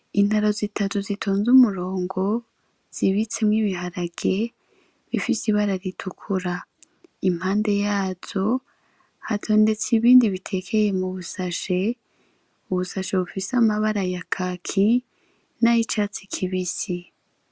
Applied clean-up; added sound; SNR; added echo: none; none; none; none.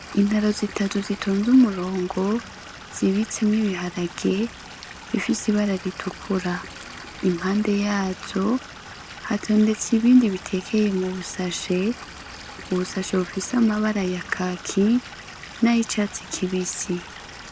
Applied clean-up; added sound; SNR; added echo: none; Stream / Liquid; 16 dB; none.